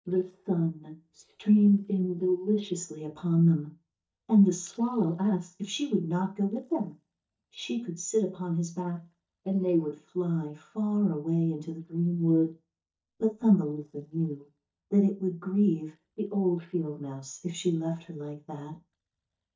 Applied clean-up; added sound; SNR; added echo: neural mask model DeepFilterNet 3.